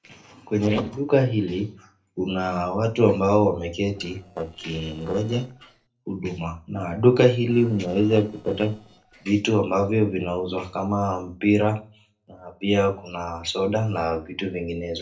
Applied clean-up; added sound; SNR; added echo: neural separator model SepFormer DNS4.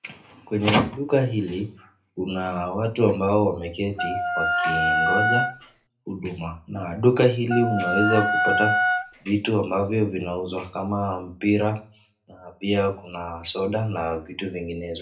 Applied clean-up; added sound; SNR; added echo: none; Wind instrument, woodwind instrument; -2 dB; reverberation time 0.3 s.